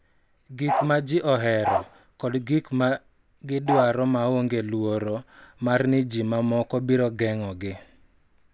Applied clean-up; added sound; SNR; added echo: none; Bark; 2 dB; none.